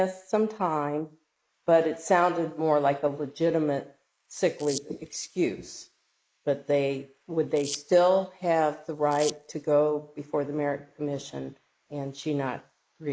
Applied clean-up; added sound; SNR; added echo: neural mask model Resemble Enhance denoiser.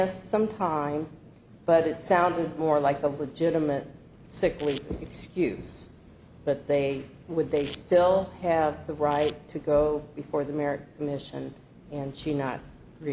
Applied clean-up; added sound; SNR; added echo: none; Domestic sounds, home sounds; 15 dB; none.